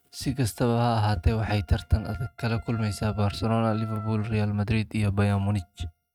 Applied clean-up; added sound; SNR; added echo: neural mask model RNNoise.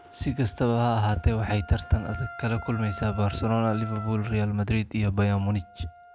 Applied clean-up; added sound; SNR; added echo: none; Wind instrument, woodwind instrument; 18 dB; none.